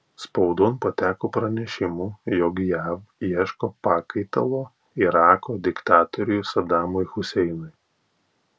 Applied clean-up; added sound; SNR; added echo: none; none; none; none.